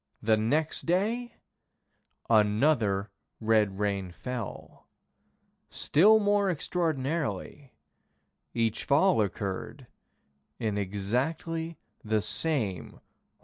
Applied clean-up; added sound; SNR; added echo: none; none; none; none.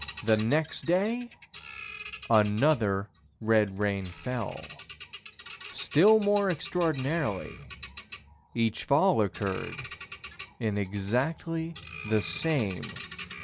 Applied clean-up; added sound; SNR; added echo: none; Bird vocalization, bird call, bird song; 16 dB; none.